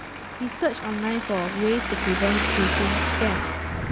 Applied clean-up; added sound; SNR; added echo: none; Traffic noise, roadway noise; 0 dB; none.